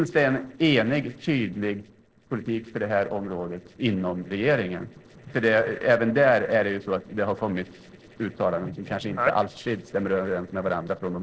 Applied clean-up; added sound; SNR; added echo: neural separator model SepFormer DNS4.